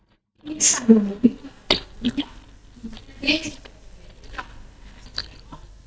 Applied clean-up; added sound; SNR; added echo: neural mask model DeepFilterNet 3.